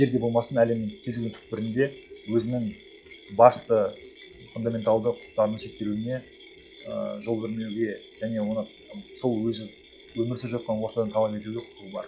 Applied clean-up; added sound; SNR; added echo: classical method log-MMSE.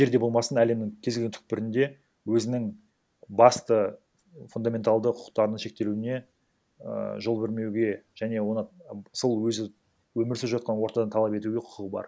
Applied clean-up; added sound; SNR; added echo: none; none; none; none.